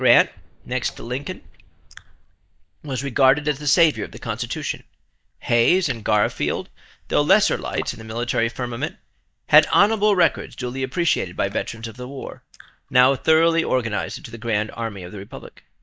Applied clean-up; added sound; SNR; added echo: neural mask model DeepFilterNet 3.